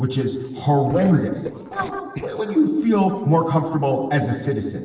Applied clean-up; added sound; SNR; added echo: neural separator model SepFormer DNS4.